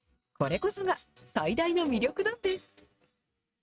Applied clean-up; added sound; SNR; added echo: neural mask model RNNoise.